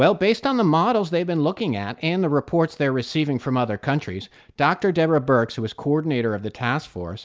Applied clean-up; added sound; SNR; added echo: none; none; none; none.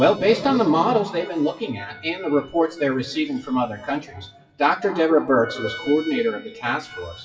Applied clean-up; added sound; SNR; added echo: classical method WPE with log-MMSE.